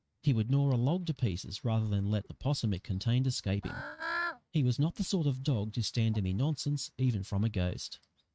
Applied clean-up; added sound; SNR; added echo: neural mask model RNNoise.